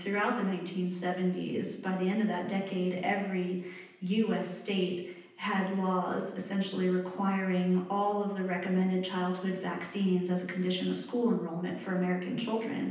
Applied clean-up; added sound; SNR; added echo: none; none; none; reverberation time 0.9 s.